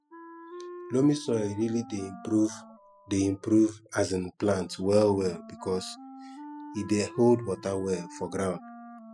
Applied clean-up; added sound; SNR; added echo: classical method spectral subtraction.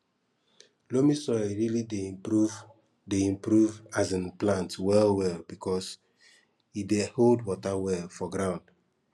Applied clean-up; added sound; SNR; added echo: none; none; none; none.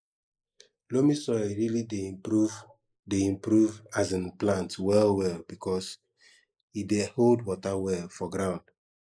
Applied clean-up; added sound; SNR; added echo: neural mask model Resemble Enhance denoiser.